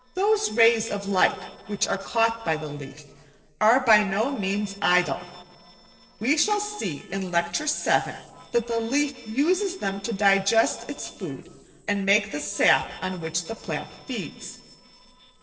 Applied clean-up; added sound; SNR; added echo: neural separator model SepFormer DNS4.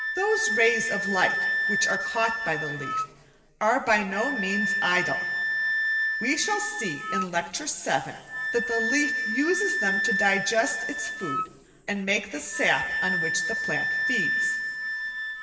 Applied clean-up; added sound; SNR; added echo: none; Wind instrument, woodwind instrument; 0 dB; reverberation time 2.5 s.